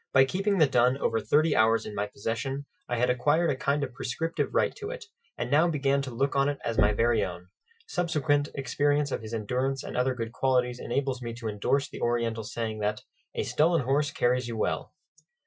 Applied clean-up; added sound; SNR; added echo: classical method Wiener filter.